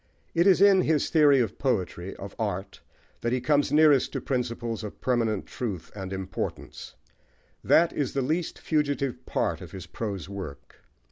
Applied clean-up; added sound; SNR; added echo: none; none; none; none.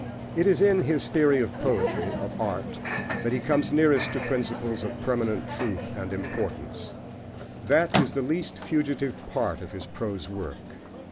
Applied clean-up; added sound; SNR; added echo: none; Microwave oven; 6 dB; none.